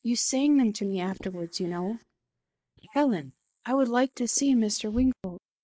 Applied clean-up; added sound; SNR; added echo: neural mask model Resemble Enhance denoiser.